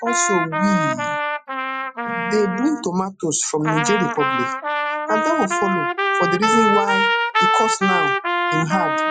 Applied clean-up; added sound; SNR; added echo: classical method Wiener filter.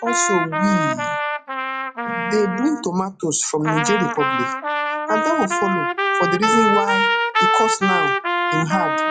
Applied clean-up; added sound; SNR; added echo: classical method log-MMSE.